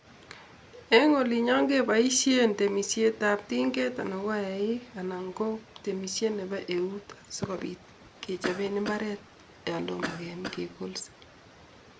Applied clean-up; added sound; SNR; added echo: none; Cough; 12 dB; none.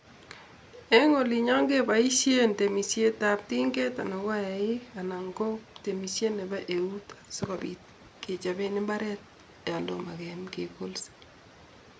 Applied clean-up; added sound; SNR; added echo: none; none; none; none.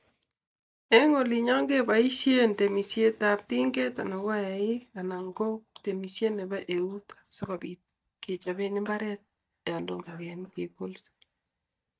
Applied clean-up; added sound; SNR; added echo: neural mask model DeepFilterNet 3.